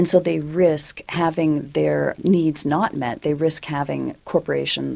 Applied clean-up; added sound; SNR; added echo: none; none; none; none.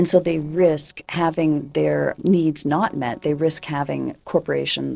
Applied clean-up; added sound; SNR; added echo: neural separator model SepFormer DNS4.